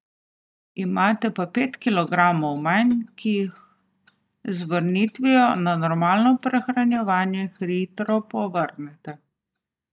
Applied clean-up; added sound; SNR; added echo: neural mask model DeepFilterNet 3.